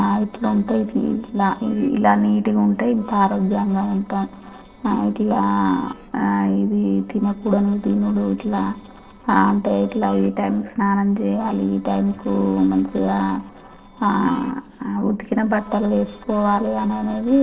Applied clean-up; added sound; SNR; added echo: neural separator model SepFormer DNS4.